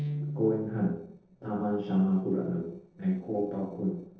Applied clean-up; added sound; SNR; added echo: neural separator model SepFormer DNS4.